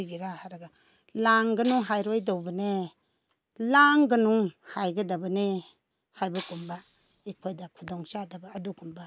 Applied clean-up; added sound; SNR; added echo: none; Shatter; 14 dB; none.